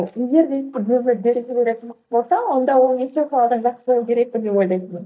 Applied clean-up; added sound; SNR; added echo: neural mask model DeepFilterNet 3.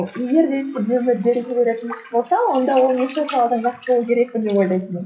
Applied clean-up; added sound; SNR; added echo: classical method WPE with log-MMSE.